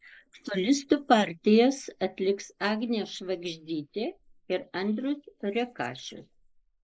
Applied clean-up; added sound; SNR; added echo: neural mask model Resemble Enhance denoiser.